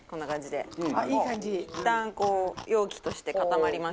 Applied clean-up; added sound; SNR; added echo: none; Chewing, mastication; 17 dB; none.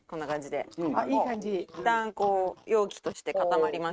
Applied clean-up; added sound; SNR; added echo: neural mask model RNNoise.